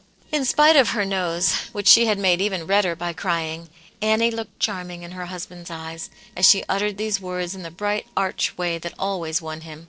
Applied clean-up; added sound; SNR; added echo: neural separator model SepFormer DNS4.